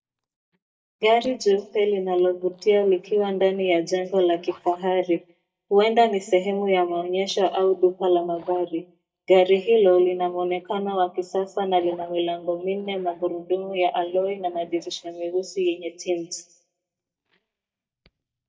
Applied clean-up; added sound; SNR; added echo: neural mask model DeepFilterNet 3.